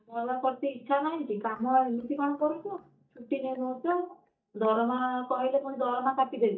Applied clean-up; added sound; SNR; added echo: neural mask model DeepFilterNet 3.